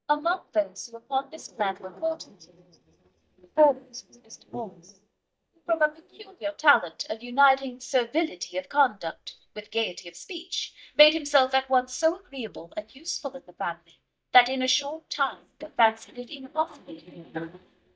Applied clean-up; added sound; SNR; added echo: neural mask model DeepFilterNet 3.